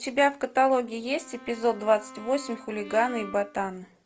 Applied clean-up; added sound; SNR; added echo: none; Brass instrument; 17 dB; none.